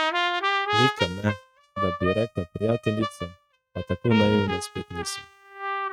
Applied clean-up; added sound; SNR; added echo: neural mask model RNNoise.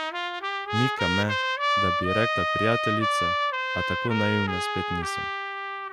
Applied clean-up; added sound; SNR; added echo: none; Trumpet; -3 dB; none.